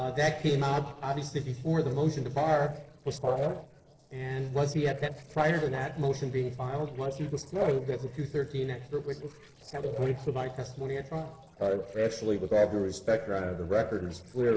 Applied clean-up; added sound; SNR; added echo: neural separator model SepFormer DNS4.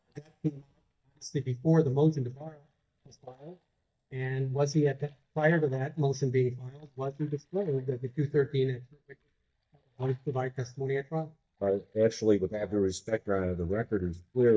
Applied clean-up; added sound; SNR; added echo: neural mask model DeepFilterNet 3.